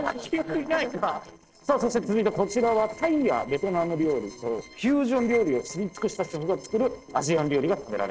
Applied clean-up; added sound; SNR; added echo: neural separator model SepFormer DNS4.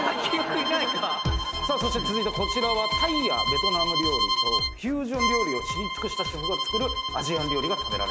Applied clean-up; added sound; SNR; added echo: none; Bowed string instrument; -1 dB; none.